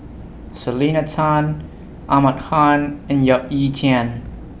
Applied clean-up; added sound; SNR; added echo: none; none; none; none.